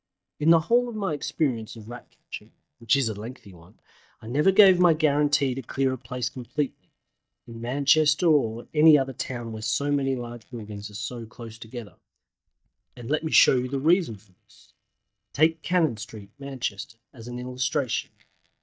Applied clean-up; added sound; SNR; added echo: neural mask model DeepFilterNet 3.